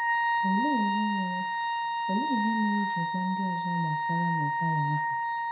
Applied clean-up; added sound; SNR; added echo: none; Wind instrument, woodwind instrument; -3 dB; reverberation time 0.4 s.